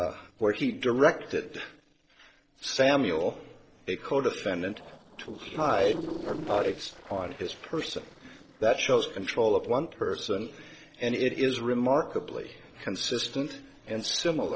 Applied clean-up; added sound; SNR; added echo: neural separator model SepFormer DNS4.